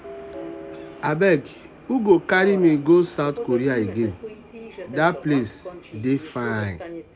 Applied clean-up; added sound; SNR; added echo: none; Subway, metro, underground; 14 dB; none.